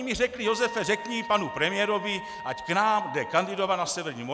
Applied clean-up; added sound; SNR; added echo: none; Trumpet; 12 dB; none.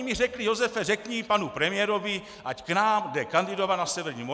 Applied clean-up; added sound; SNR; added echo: none; none; none; none.